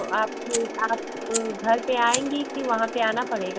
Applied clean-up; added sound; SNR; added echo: none; Mechanisms + Fire; 6 dB; none.